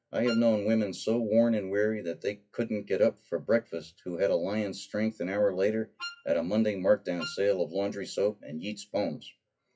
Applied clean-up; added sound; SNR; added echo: classical method WPE with log-MMSE.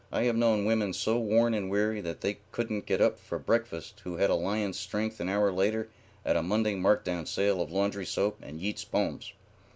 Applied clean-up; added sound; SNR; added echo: none; none; none; none.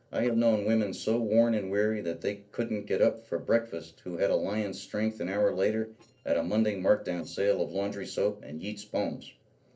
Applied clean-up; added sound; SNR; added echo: neural separator model SepFormer DNS4.